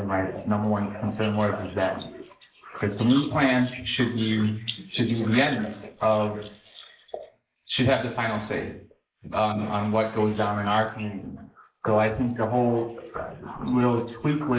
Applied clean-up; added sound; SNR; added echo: neural mask model Resemble Enhance denoiser.